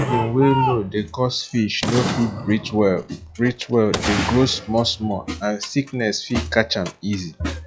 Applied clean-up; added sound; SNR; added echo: classical method log-MMSE.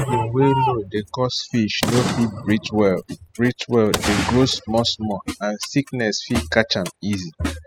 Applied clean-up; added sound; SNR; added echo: classical method spectral subtraction.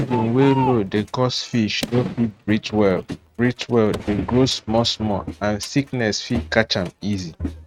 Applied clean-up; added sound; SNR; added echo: neural mask model RNNoise.